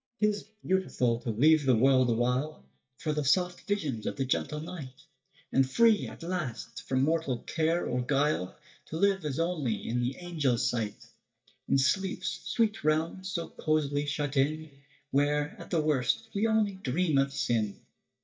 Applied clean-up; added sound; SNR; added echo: neural mask model DeepFilterNet 3.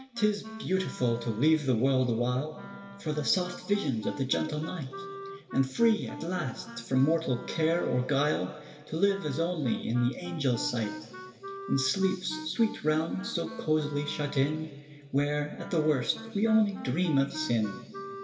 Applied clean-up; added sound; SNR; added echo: none; Wind instrument, woodwind instrument; 15 dB; reverberation time 2.2 s.